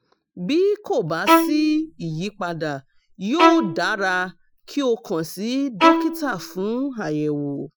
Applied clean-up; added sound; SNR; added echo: classical method Wiener filter.